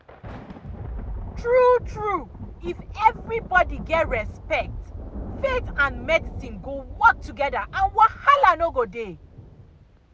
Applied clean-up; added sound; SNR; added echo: none; Thunder; 12 dB; none.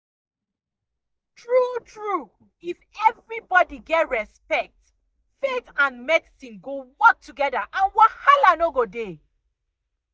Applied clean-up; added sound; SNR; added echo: neural mask model DeepFilterNet 3.